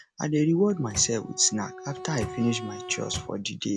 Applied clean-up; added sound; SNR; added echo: none; Microwave oven + Wind instrument, woodwind instrument; 13 dB; none.